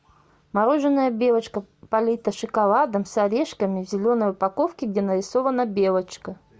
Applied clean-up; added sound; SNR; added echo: none; none; none; none.